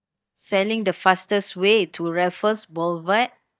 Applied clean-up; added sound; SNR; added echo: neural mask model DeepFilterNet 3.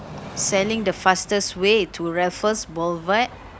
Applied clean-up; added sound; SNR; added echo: none; Train; 17 dB; none.